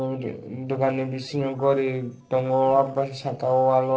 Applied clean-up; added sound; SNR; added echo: neural separator model SepFormer DNS4.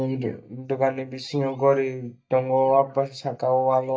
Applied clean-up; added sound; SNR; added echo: neural mask model DeepFilterNet 3.